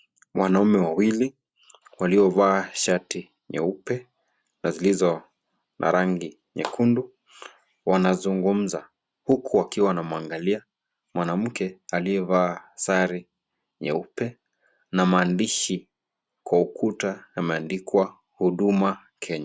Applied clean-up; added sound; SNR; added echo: none; none; none; none.